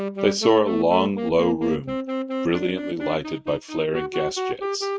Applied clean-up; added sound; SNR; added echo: neural mask model RNNoise.